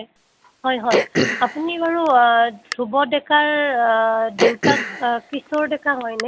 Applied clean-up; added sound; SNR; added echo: none; Cough; 6 dB; none.